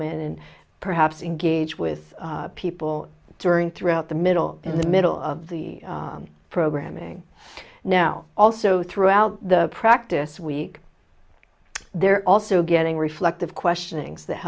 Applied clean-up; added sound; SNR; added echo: none; Scissors; 20 dB; none.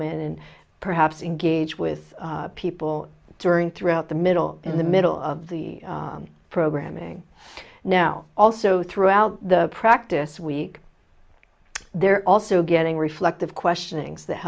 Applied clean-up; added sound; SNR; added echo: none; none; none; none.